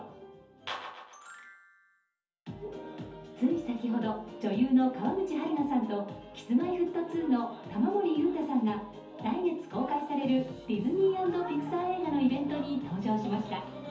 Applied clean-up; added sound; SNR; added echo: none; none; none; reverberation time 0.5 s.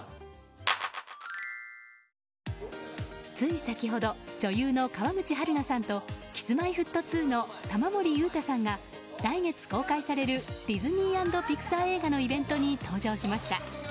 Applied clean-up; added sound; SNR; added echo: none; none; none; none.